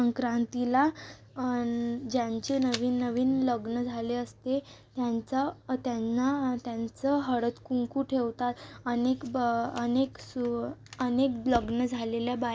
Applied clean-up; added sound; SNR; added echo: none; none; none; none.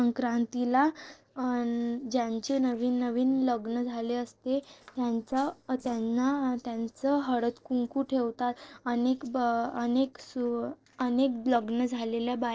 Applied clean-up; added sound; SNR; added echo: neural separator model SepFormer DNS4.